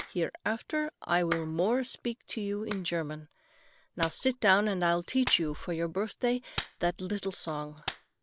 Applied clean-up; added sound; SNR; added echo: none; Clapping; 13 dB; none.